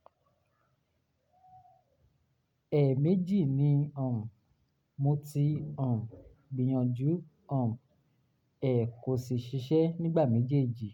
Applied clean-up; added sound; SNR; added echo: none; none; none; none.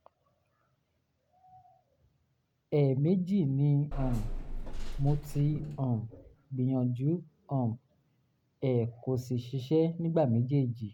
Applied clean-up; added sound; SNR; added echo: none; Bus / Engine; 5 dB; none.